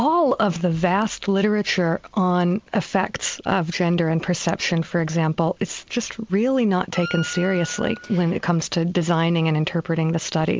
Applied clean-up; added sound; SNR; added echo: none; Wind instrument, woodwind instrument; 14 dB; none.